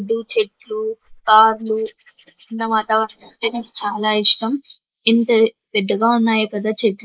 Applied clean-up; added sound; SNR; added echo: neural mask model Resemble Enhance denoiser.